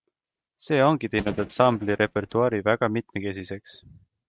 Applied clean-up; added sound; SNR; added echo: neural mask model RNNoise.